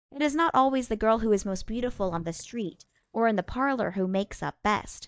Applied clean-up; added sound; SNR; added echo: neural mask model DeepFilterNet 3.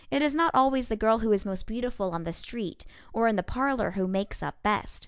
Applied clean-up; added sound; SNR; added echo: none; none; none; none.